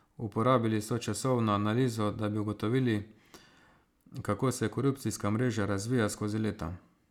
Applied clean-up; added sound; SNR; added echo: none; none; none; none.